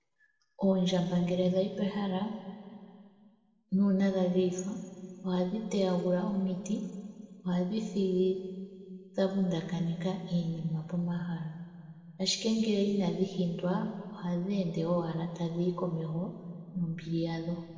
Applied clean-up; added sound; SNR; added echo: none; none; none; reverberation time 2.0 s.